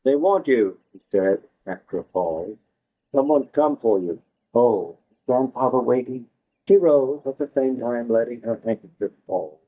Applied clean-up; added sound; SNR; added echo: neural mask model DeepFilterNet 3.